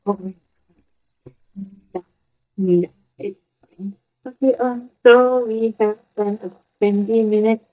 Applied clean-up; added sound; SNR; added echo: neural mask model DeepFilterNet 3.